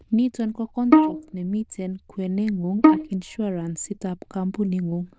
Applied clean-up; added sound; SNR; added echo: neural diffusion model UNIVERSE++.